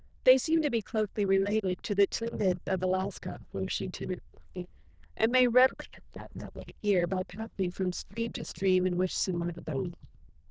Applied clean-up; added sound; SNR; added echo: neural diffusion model UNIVERSE++.